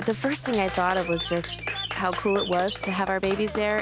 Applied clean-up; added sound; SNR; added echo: none; Clapping + Chirp, tweet; 9 dB; none.